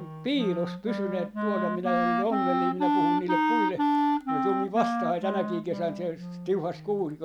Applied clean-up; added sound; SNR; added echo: none; Wind instrument, woodwind instrument; -2 dB; none.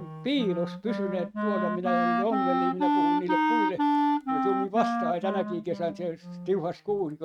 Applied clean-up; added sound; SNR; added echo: neural mask model RNNoise.